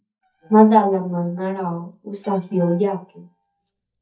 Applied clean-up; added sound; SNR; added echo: neural mask model DeepFilterNet 3.